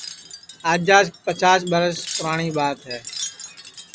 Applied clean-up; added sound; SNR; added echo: none; Wind chime; 14 dB; none.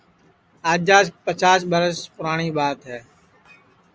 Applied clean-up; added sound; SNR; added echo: none; none; none; none.